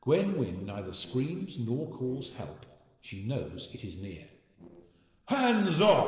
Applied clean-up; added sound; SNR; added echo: neural separator model SepFormer DNS4.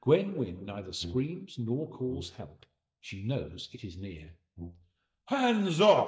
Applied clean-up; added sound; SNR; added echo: neural mask model DeepFilterNet 3.